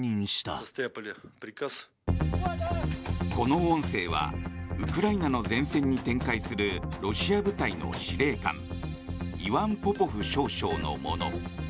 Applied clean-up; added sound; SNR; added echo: none; none; none; none.